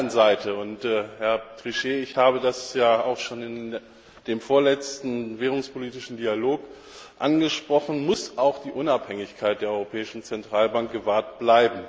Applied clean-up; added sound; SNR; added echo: none; none; none; none.